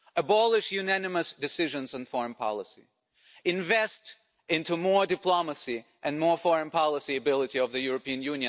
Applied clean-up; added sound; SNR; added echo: none; none; none; none.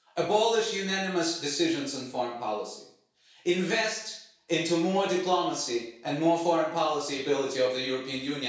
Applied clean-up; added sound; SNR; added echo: none; none; none; reverberation time 0.6 s.